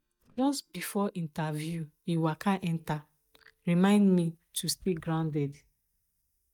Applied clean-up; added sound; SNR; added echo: neural mask model DeepFilterNet 3.